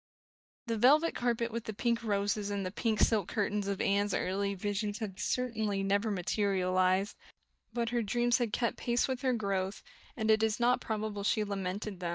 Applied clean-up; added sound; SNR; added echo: neural mask model DeepFilterNet 3.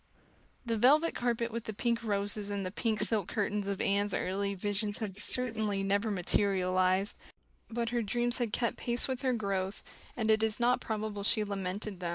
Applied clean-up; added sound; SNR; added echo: neural mask model Resemble Enhance denoiser.